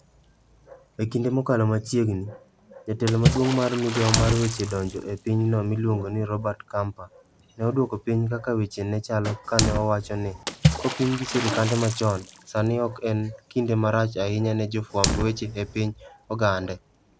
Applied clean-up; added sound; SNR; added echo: none; Water / Splash, splatter + Fire; 6 dB; none.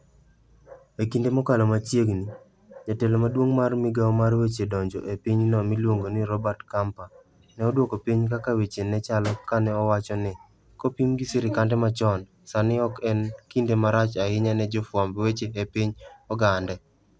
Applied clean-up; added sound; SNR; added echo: none; none; none; none.